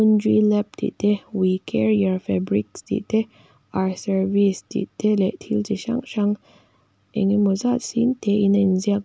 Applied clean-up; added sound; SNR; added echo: none; none; none; none.